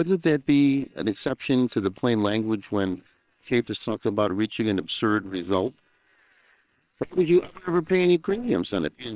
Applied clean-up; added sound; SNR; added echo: neural separator model SepFormer WHAM!.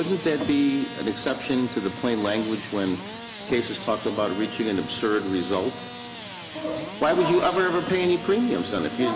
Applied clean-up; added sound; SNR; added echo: none; Engine starting / Sawing; 13 dB; none.